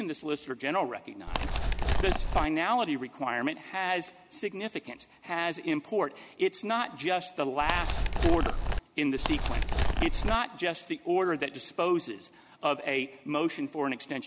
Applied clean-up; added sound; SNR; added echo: none; Animal; -4 dB; none.